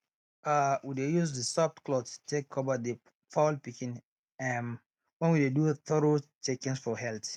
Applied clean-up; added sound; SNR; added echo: none; none; none; none.